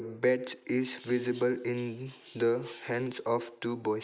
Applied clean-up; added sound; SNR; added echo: none; none; none; none.